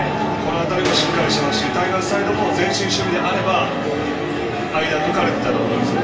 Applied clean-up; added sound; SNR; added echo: none; Gunshot, gunfire; 9 dB; reverberation time 0.4 s.